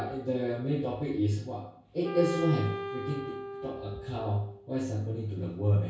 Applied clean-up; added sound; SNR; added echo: none; Wind instrument, woodwind instrument; 10 dB; reverberation time 0.6 s.